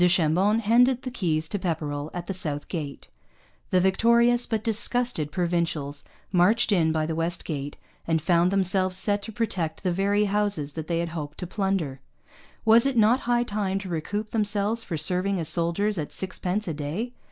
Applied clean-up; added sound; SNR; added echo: none; none; none; none.